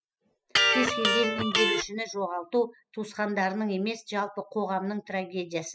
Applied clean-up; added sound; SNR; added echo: classical method spectral subtraction.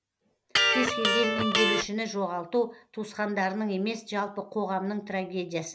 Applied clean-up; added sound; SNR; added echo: none; Electric guitar; -3 dB; none.